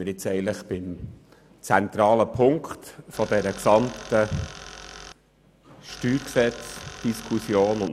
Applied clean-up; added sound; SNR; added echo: none; Tools; 16 dB; none.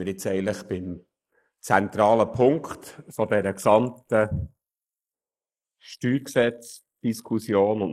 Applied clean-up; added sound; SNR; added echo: neural mask model Resemble Enhance denoiser.